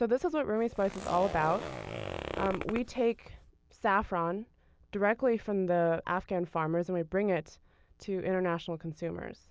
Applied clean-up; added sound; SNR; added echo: none; Zipper (clothing); 8 dB; none.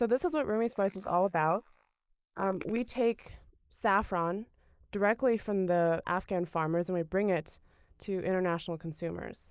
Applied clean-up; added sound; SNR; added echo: neural mask model Resemble Enhance denoiser.